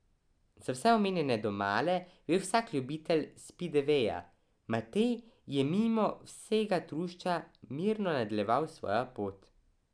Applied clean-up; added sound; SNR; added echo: none; none; none; none.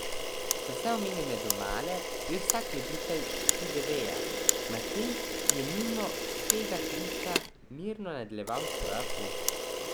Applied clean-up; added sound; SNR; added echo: none; Camera; -4 dB; none.